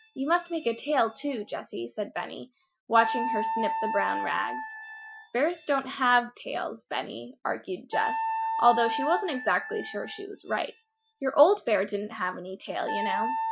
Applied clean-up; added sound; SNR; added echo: classical method Wiener filter.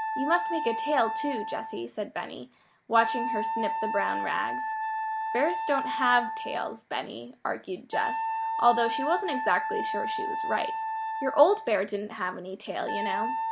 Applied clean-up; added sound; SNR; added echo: none; Wind instrument, woodwind instrument; 3 dB; none.